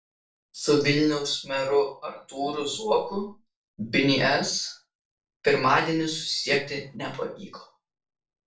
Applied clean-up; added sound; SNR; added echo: neural separator model SepFormer DNS4.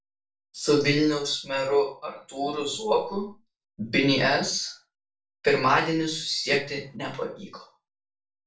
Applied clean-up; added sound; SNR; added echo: none; Snare drum; 16 dB; reverberation time 0.3 s.